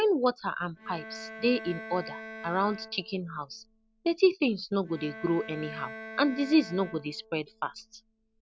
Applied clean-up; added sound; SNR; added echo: none; Bowed string instrument; 15 dB; none.